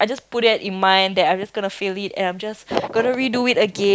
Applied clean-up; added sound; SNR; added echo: none; none; none; none.